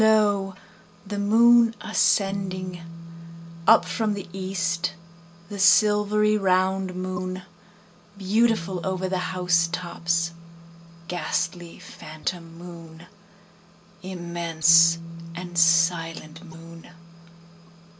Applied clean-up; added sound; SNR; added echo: none; Bass guitar; 16 dB; none.